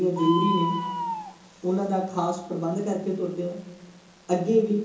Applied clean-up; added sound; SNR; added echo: none; Bird; 8 dB; reverberation time 0.6 s.